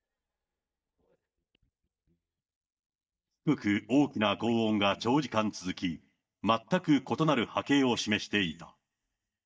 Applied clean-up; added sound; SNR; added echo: neural mask model DeepFilterNet 3.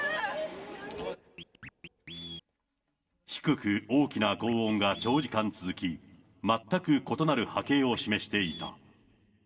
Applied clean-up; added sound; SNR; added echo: none; Scratching (performance technique); 19 dB; reverberation time 0.3 s.